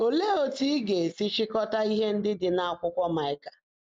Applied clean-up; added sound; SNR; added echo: none; none; none; none.